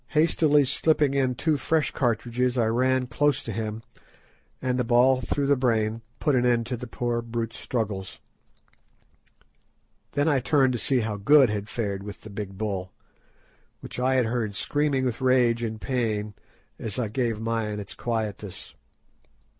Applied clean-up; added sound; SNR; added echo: none; none; none; none.